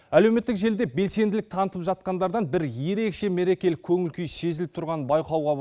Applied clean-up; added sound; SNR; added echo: none; none; none; none.